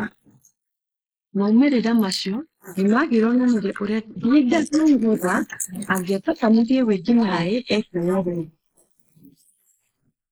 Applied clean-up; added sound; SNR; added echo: neural mask model Resemble Enhance denoiser.